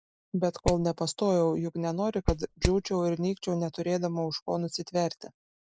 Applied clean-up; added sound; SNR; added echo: neural mask model Resemble Enhance denoiser.